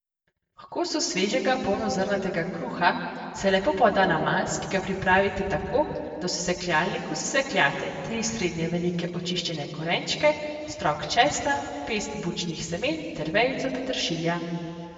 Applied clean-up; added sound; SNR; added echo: none; none; none; reverberation time 2.2 s.